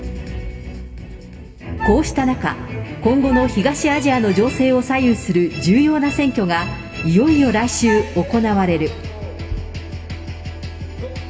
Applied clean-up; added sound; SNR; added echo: none; Wind instrument, woodwind instrument; 11 dB; reverberation time 1.4 s.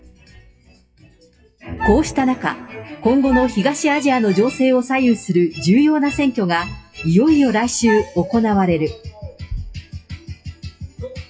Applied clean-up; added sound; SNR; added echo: classical method WPE with log-MMSE.